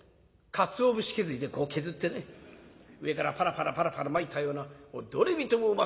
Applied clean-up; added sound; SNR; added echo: none; none; none; none.